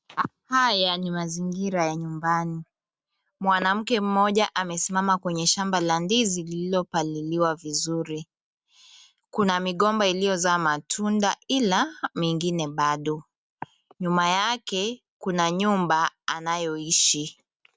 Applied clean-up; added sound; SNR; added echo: none; none; none; none.